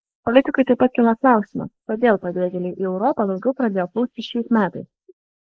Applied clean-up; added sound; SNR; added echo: neural mask model Resemble Enhance denoiser.